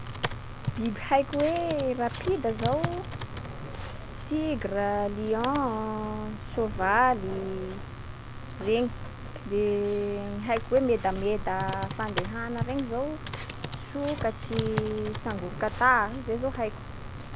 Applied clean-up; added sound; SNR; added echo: none; Computer keyboard; 6 dB; none.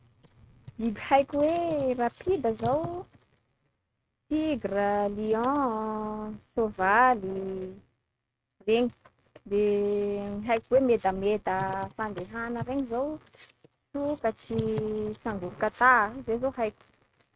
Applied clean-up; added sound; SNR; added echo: neural mask model RNNoise.